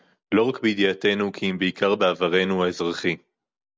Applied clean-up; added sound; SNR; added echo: none; none; none; none.